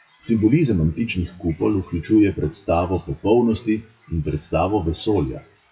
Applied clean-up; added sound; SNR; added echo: classical method WPE with log-MMSE.